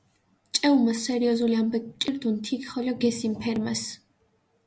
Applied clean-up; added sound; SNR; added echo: none; none; none; none.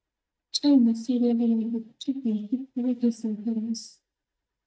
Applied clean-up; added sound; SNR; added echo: neural mask model DeepFilterNet 3.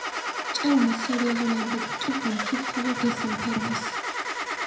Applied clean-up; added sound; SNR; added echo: none; Engine starting / Car; 3 dB; reverberation time 0.5 s.